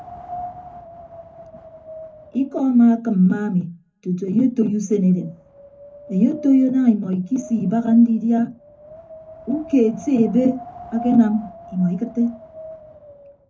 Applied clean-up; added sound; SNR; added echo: none; Wind; 19 dB; reverberation time 0.3 s.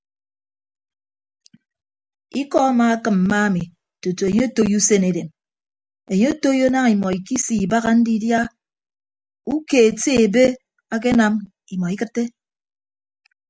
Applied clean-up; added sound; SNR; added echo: none; none; none; none.